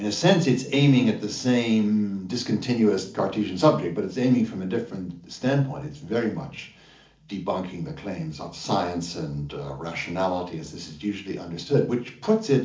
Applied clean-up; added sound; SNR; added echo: none; none; none; reverberation time 0.4 s.